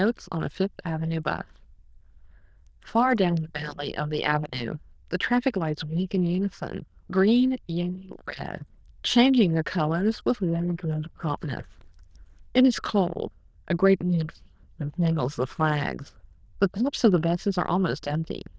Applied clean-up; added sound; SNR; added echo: neural diffusion model UNIVERSE++.